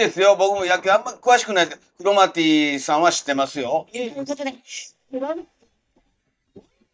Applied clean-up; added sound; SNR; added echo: neural mask model DeepFilterNet 3.